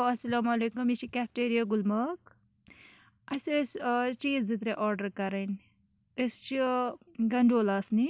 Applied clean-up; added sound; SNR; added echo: none; none; none; none.